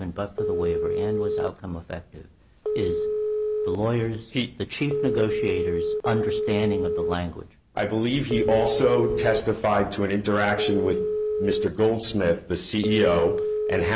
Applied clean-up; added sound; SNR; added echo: none; Telephone; 2 dB; none.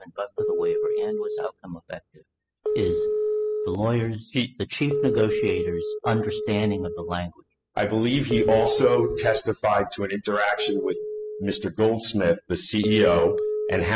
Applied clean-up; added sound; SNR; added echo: classical method spectral subtraction.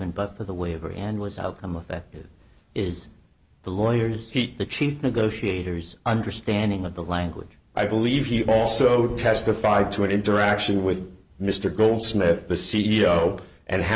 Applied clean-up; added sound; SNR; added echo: none; none; none; none.